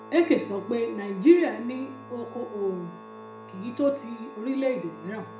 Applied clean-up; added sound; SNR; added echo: none; Organ; 17 dB; reverberation time 0.4 s.